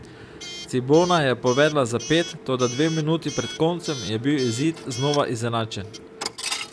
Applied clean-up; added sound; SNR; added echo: none; Coin (dropping) / Alarm; 12 dB; none.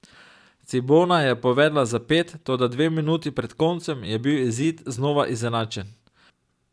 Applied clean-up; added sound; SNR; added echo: none; none; none; none.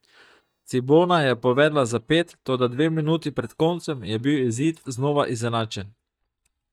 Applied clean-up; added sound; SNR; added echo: neural mask model DeepFilterNet 3.